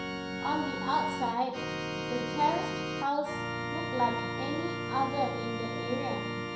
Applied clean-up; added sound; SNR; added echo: none; Organ; 2 dB; reverberation time 0.3 s.